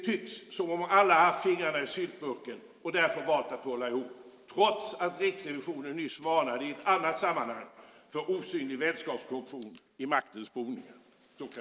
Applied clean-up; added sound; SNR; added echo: none; none; none; none.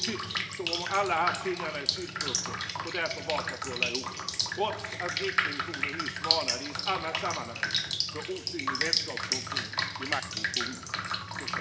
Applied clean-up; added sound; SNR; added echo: none; Drip; -3 dB; none.